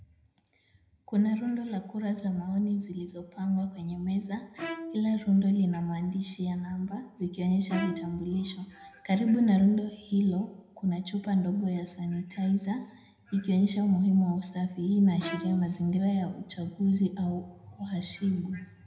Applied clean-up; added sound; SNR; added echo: none; Bowed string instrument; 14 dB; reverberation time 0.8 s.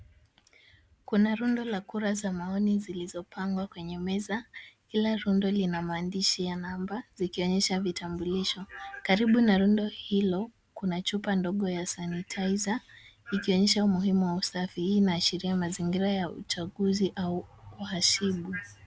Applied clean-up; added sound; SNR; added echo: none; none; none; none.